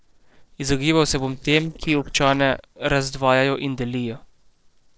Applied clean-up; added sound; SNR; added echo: neural separator model SepFormer DNS4.